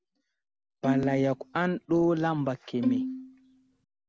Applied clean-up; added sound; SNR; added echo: none; Bowed string instrument; 3 dB; none.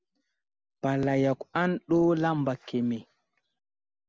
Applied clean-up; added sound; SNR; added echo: none; none; none; none.